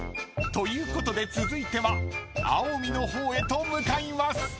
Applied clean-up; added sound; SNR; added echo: none; none; none; none.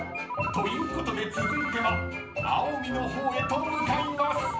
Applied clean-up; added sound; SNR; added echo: none; Ringtone; 6 dB; reverberation time 0.6 s.